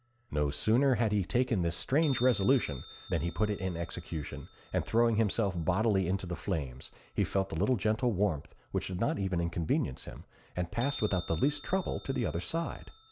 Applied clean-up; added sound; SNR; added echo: none; Bell; 15 dB; none.